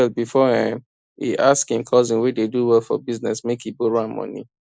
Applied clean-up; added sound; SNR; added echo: neural mask model Resemble Enhance denoiser.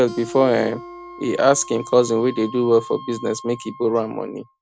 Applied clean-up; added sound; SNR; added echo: none; Wind instrument, woodwind instrument + Acoustic guitar; 17 dB; none.